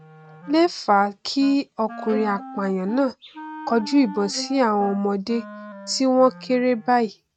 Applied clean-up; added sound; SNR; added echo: neural mask model RNNoise.